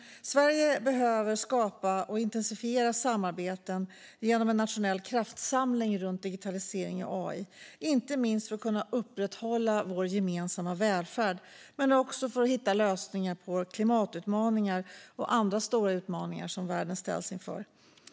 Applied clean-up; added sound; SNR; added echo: none; none; none; none.